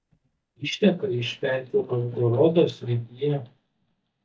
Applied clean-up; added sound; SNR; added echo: neural mask model DeepFilterNet 3.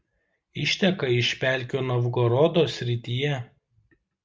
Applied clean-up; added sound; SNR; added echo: none; none; none; none.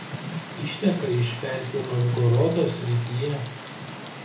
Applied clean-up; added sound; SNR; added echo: none; Tick; 11 dB; reverberation time 0.7 s.